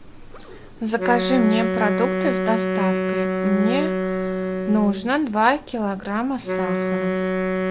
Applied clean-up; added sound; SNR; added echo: none; Wind instrument, woodwind instrument; 1 dB; none.